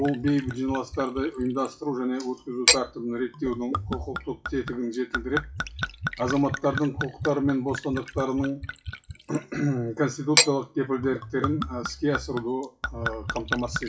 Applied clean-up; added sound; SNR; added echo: classical method WPE with log-MMSE.